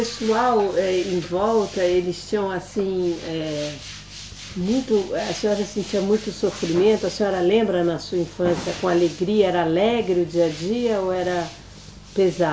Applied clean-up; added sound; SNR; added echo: none; none; none; none.